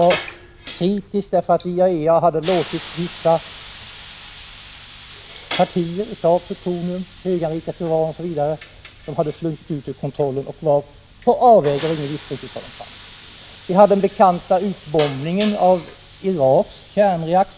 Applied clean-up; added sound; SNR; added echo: none; Hiss; 17 dB; none.